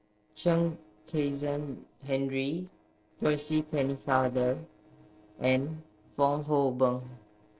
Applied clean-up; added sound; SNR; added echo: neural separator model SepFormer DNS4.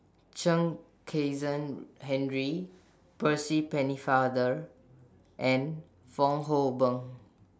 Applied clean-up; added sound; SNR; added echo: none; none; none; none.